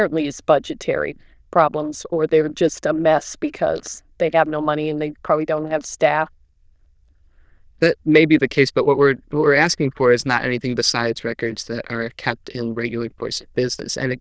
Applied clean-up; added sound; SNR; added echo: neural diffusion model UNIVERSE++.